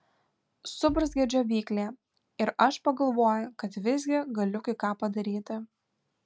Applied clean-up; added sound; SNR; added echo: none; Bass drum; 18 dB; none.